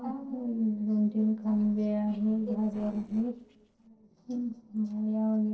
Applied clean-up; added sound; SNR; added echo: neural separator model SepFormer DNS4.